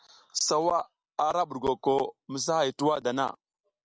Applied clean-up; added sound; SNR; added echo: none; none; none; none.